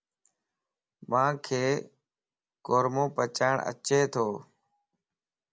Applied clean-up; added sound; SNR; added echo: none; none; none; none.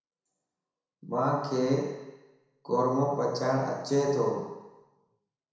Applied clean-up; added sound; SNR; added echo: none; none; none; reverberation time 1.0 s.